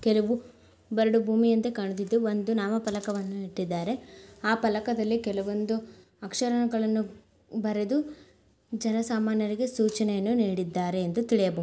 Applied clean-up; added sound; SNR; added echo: none; none; none; none.